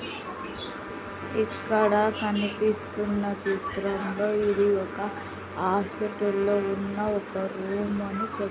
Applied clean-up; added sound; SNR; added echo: none; Trumpet; 17 dB; none.